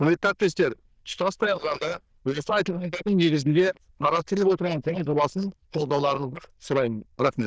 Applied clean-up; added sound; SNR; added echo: neural diffusion model UNIVERSE++.